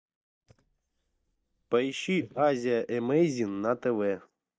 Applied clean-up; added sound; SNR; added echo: neural mask model DeepFilterNet 3.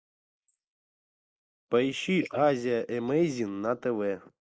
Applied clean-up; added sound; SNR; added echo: neural mask model Resemble Enhance denoiser.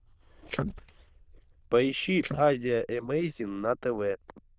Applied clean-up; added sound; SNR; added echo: neural diffusion model UNIVERSE++.